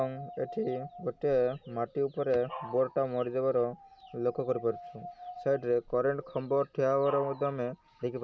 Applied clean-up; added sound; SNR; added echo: none; Dog; 17 dB; none.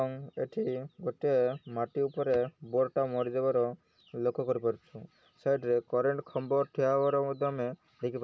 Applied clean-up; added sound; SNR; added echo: none; none; none; none.